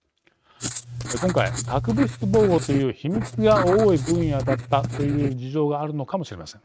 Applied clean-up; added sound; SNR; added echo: neural mask model RNNoise.